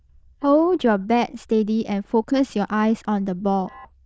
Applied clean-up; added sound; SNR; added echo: neural diffusion model UNIVERSE++.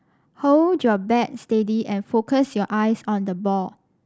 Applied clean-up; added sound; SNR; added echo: none; none; none; none.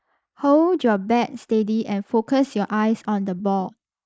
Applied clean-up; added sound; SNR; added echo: neural mask model Resemble Enhance denoiser.